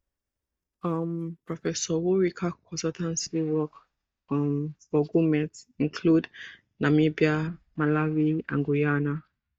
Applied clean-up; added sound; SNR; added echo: neural mask model DeepFilterNet 3.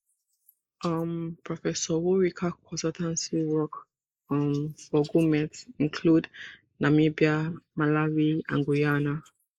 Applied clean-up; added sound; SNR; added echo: neural mask model Resemble Enhance denoiser.